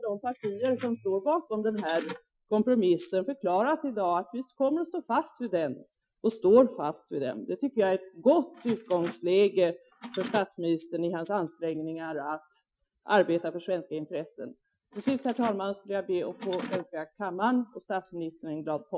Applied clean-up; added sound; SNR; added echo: classical method Wiener filter.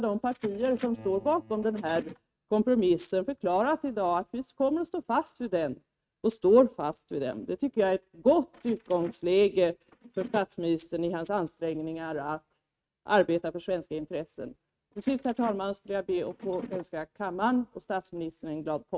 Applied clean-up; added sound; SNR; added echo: neural mask model RNNoise.